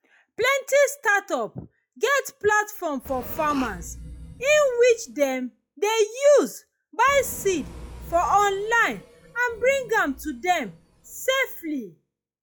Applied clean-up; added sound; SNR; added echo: classical method log-MMSE.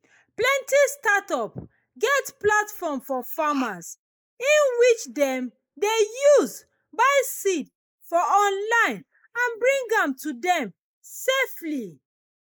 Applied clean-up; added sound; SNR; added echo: neural mask model Resemble Enhance denoiser.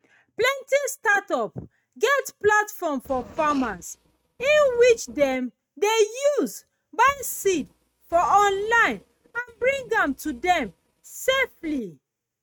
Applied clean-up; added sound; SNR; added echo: neural mask model RNNoise.